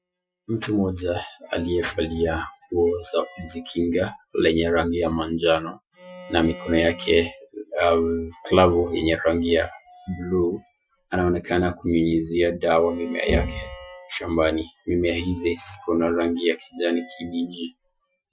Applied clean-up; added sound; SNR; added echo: classical method Wiener filter.